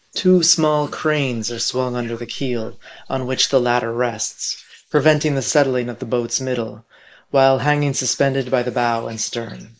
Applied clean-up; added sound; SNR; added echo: neural mask model Resemble Enhance denoiser.